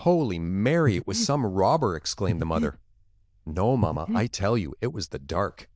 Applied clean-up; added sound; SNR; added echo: neural diffusion model UNIVERSE++.